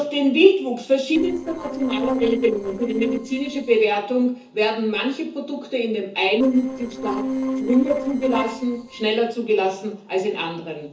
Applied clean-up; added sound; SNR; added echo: neural separator model SepFormer DNS4.